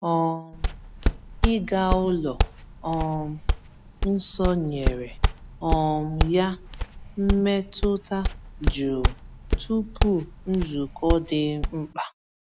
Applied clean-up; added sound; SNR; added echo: none; Walk, footsteps; 1 dB; none.